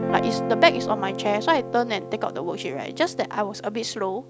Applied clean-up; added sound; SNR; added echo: none; Guitar; 6 dB; none.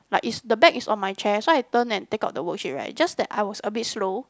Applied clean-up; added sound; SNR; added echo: none; none; none; none.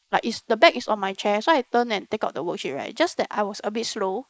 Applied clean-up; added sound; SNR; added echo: neural mask model Resemble Enhance denoiser.